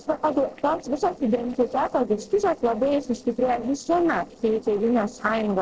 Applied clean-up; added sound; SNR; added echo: neural separator model SepFormer DNS4.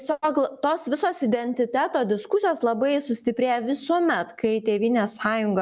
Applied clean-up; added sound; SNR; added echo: none; none; none; none.